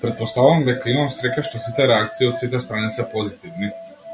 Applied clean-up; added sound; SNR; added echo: none; Musical instrument; 18 dB; none.